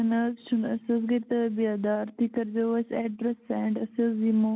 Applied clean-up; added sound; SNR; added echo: none; none; none; none.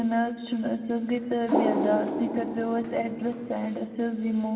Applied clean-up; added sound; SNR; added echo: none; Water; 3 dB; reverberation time 2.4 s.